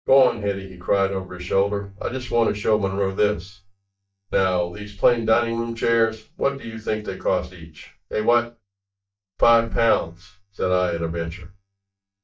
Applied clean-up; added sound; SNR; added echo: neural mask model DeepFilterNet 3.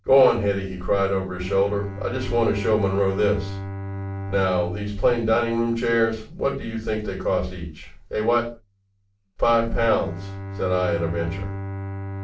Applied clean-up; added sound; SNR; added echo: none; Bowed string instrument; 10 dB; reverberation time 0.3 s.